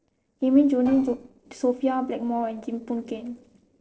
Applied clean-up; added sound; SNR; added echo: neural separator model SepFormer DNS4.